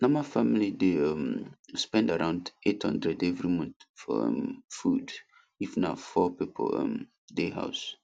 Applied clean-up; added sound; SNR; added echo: none; none; none; none.